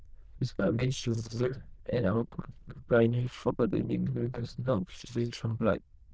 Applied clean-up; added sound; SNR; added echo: neural diffusion model UNIVERSE++.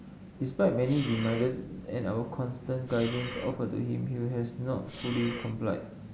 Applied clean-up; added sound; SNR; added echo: none; Breathing; 12 dB; none.